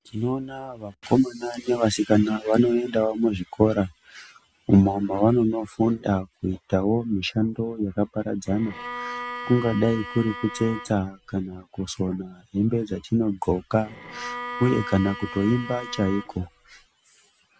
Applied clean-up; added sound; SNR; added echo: none; Bowed string instrument; 12 dB; none.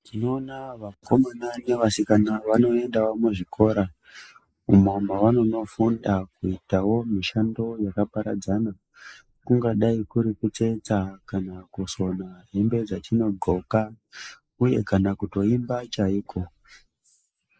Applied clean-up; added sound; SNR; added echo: neural mask model Resemble Enhance denoiser.